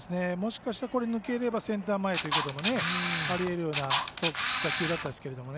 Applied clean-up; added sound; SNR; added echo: none; Camera; -5 dB; none.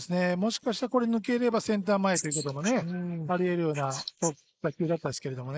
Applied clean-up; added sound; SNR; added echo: neural mask model Resemble Enhance denoiser.